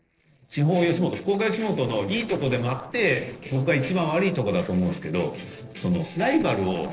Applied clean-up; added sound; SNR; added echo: neural separator model SepFormer DNS4.